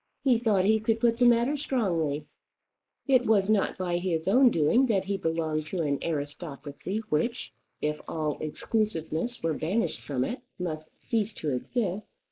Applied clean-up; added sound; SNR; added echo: neural mask model Resemble Enhance denoiser.